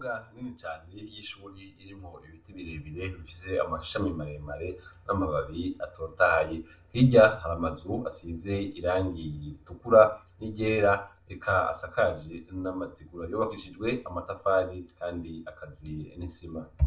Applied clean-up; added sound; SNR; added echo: none; none; none; reverberation time 0.3 s.